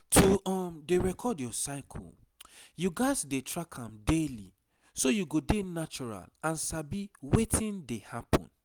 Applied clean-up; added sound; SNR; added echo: none; none; none; none.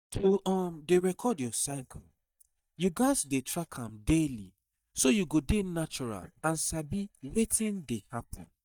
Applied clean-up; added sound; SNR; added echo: neural mask model DeepFilterNet 3.